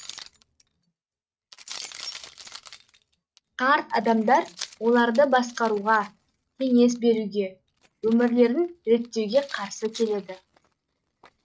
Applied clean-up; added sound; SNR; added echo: neural mask model RNNoise.